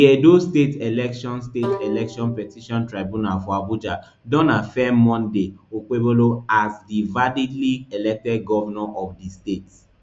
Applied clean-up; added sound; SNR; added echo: none; Bowed string instrument; 12 dB; none.